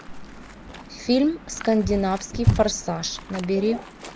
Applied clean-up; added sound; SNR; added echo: none; Waves, surf; 18 dB; none.